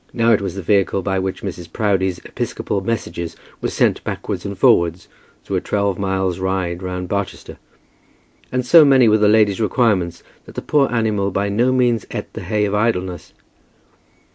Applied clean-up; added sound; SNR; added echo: none; none; none; none.